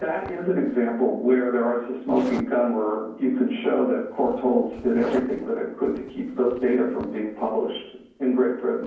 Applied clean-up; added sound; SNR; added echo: none; Zipper (clothing); 19 dB; reverberation time 0.9 s.